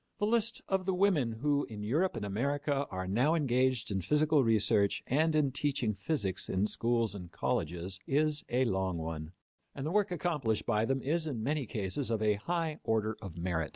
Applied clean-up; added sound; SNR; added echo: none; none; none; none.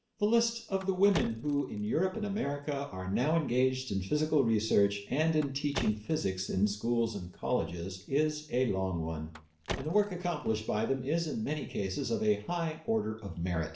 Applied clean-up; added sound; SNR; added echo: none; Car; 16 dB; reverberation time 0.5 s.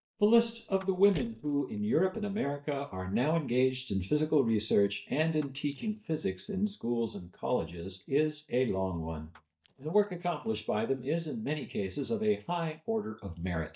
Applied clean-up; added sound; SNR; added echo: neural mask model DeepFilterNet 3.